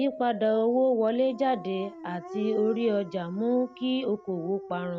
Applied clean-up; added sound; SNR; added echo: none; Dog; 14 dB; none.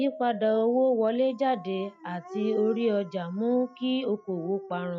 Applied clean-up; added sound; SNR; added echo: classical method log-MMSE.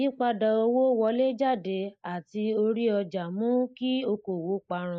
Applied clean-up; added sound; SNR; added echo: neural mask model Resemble Enhance denoiser.